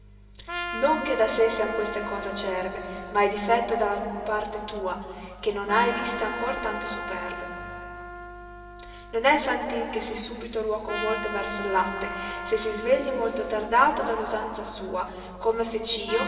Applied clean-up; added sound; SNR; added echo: none; Trumpet; 10 dB; reverberation time 2.8 s.